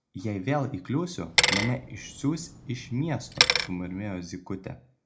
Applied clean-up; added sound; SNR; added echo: none; Bicycle; -2 dB; reverberation time 0.2 s.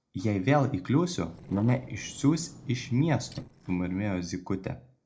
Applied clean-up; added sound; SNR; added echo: neural separator model SepFormer DNS4.